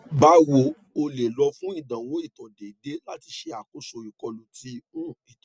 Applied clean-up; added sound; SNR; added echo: none; none; none; none.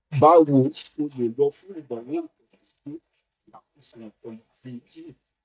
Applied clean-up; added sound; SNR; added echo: neural mask model DeepFilterNet 3.